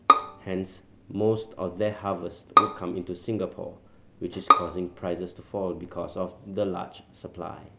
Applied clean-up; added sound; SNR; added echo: none; Bowed string instrument; -4 dB; none.